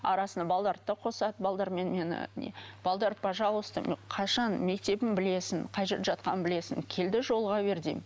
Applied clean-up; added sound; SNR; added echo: none; none; none; none.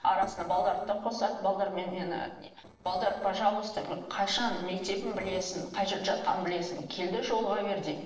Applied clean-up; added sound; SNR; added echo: neural separator model SepFormer DNS4.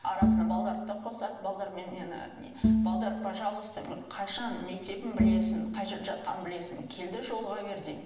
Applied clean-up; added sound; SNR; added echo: none; Bowed string instrument; -5 dB; reverberation time 1.0 s.